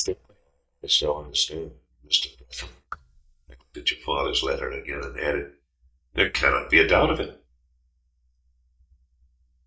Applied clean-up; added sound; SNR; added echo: neural mask model DeepFilterNet 3.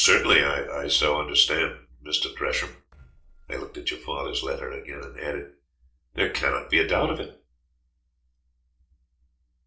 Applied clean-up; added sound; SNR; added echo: neural separator model SepFormer DNS4.